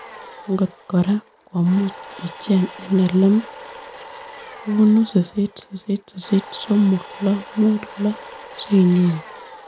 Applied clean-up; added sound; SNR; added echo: none; Domestic sounds, home sounds; 18 dB; none.